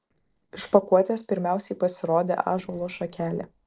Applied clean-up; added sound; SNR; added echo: neural separator model SepFormer DNS4.